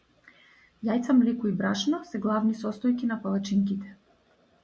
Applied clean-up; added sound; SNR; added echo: none; none; none; none.